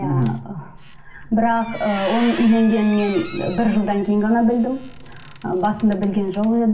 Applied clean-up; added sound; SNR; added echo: none; Squeak; 17 dB; reverberation time 0.6 s.